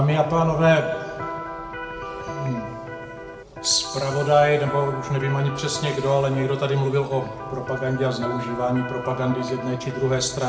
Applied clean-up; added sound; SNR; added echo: none; Electric guitar; 10 dB; reverberation time 1.8 s.